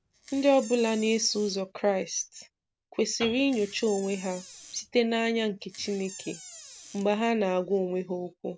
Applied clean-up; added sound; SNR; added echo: none; Door + Piano; 19 dB; none.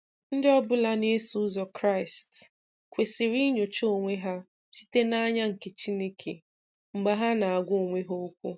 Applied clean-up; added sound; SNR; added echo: none; none; none; none.